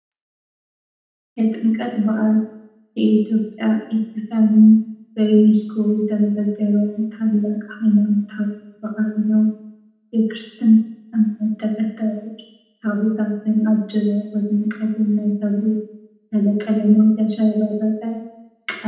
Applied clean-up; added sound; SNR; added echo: none; none; none; reverberation time 0.8 s.